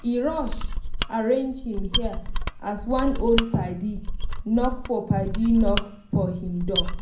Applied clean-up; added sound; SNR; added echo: none; Mechanisms; 2 dB; reverberation time 0.6 s.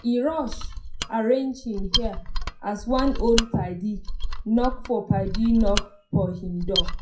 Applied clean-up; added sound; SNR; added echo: classical method WPE with log-MMSE.